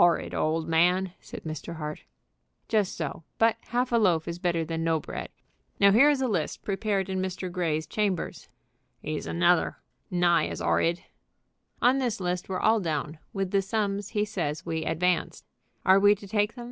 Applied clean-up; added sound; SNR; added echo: none; none; none; none.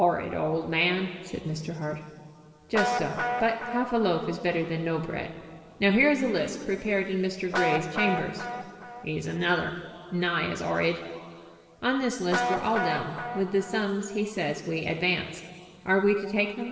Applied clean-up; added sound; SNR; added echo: none; Guitar; 8 dB; reverberation time 2.1 s.